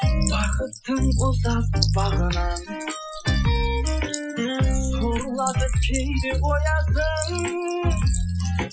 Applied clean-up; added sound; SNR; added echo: classical method Wiener filter.